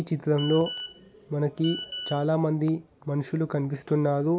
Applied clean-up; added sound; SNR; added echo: none; Telephone; 12 dB; none.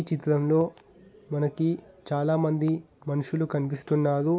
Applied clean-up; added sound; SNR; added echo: none; none; none; none.